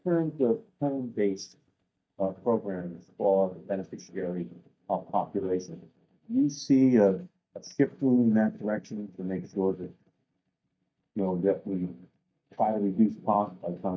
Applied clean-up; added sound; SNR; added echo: neural mask model DeepFilterNet 3.